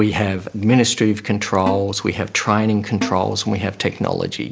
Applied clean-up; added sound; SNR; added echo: none; Snare drum; 12 dB; none.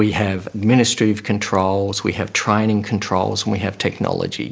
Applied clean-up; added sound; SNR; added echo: none; none; none; none.